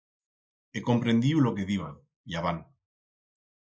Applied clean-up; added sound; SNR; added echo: neural mask model Resemble Enhance denoiser.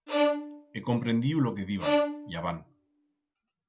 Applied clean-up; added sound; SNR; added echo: none; Bowed string instrument; 0 dB; none.